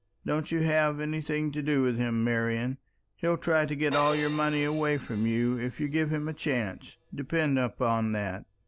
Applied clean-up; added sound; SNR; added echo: none; Crash cymbal; 11 dB; none.